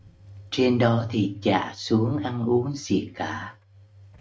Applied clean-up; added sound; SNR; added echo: neural mask model RNNoise.